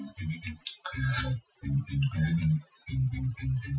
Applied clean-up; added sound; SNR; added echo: classical method Wiener filter.